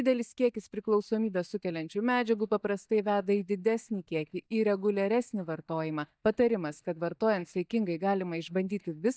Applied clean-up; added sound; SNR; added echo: neural mask model DeepFilterNet 3.